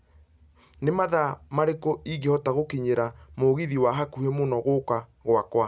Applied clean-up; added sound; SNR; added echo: none; none; none; none.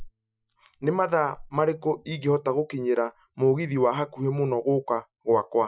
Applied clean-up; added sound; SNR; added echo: classical method Wiener filter.